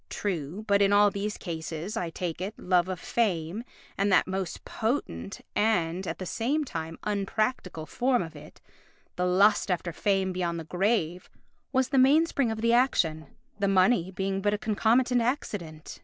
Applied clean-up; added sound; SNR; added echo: none; none; none; none.